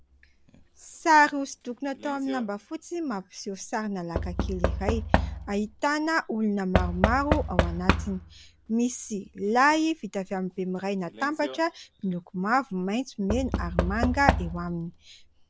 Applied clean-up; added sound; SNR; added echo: none; Knock / Wood; 4 dB; none.